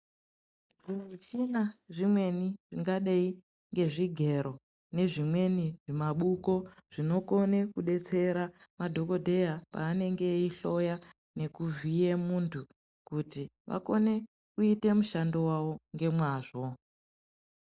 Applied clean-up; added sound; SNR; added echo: neural mask model DeepFilterNet 3.